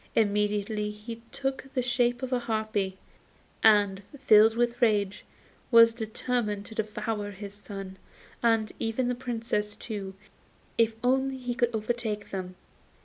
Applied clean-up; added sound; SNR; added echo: none; none; none; none.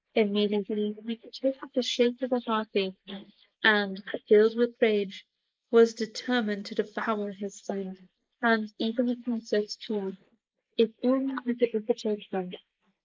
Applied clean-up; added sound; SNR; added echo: neural mask model Resemble Enhance denoiser.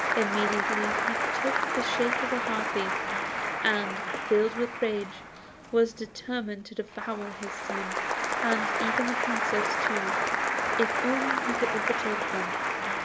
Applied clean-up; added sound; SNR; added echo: none; Applause; -2 dB; none.